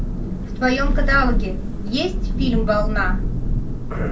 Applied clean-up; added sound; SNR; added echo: none; Thunder; -3 dB; reverberation time 0.2 s.